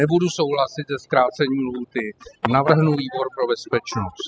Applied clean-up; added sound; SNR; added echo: classical method spectral subtraction.